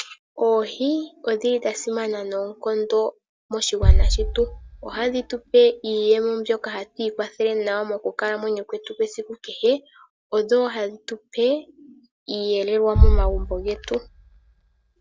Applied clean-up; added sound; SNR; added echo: none; Bass drum; 2 dB; none.